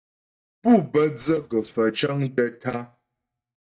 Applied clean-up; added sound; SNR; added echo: neural mask model DeepFilterNet 3.